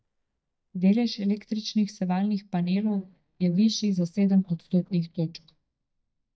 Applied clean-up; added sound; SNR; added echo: neural mask model DeepFilterNet 3.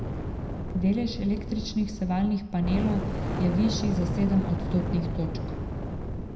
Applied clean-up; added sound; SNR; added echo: none; Fire; 3 dB; reverberation time 0.8 s.